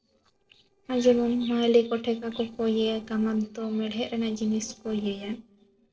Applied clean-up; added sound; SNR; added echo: neural separator model SepFormer DNS4.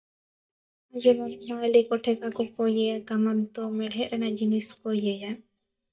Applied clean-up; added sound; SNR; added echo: neural mask model DeepFilterNet 3.